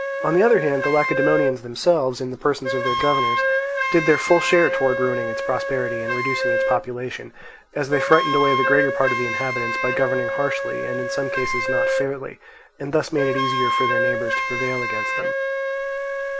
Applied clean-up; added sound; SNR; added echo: none; Wind instrument, woodwind instrument; 1 dB; none.